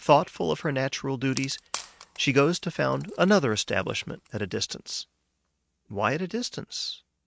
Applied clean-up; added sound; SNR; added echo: neural mask model RNNoise.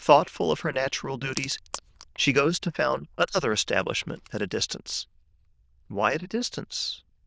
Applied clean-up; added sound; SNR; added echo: neural diffusion model UNIVERSE++.